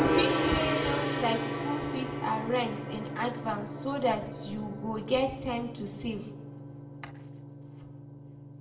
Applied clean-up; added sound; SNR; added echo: none; Gong; 0 dB; reverberation time 0.6 s.